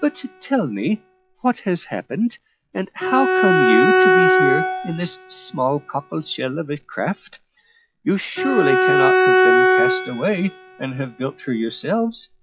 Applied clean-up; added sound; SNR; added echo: classical method log-MMSE.